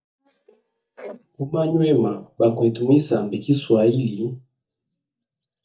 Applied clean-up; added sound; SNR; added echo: neural mask model DeepFilterNet 3.